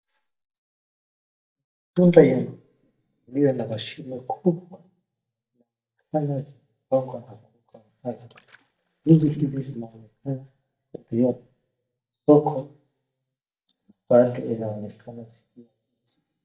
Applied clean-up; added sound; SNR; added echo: neural mask model DeepFilterNet 3.